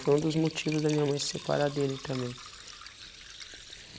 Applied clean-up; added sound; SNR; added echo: none; Liquid; 13 dB; none.